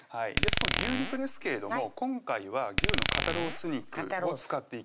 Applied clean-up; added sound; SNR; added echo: none; Glass; -4 dB; none.